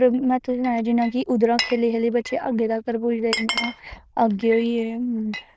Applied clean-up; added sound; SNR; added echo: neural diffusion model UNIVERSE++.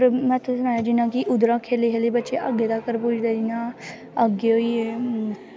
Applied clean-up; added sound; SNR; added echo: none; none; none; none.